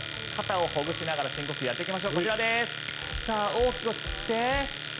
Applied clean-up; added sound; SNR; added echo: none; Domestic sounds, home sounds; 5 dB; none.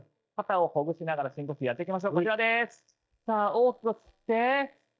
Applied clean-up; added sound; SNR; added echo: neural mask model DeepFilterNet 3.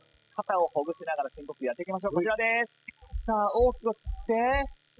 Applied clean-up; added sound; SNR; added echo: classical method spectral subtraction.